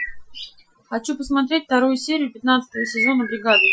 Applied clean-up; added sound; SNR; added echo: classical method Wiener filter.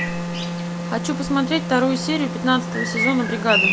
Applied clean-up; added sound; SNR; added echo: none; Bird vocalization, bird call, bird song + Wind instrument, woodwind instrument; 2 dB; none.